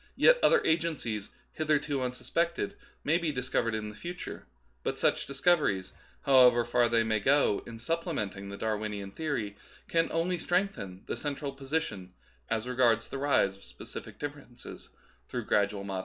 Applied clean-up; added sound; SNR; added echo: none; none; none; none.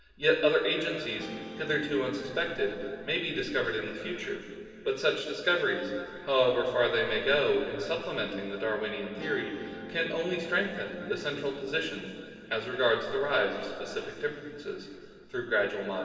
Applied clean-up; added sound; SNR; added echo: none; Guitar; 18 dB; reverberation time 2.5 s.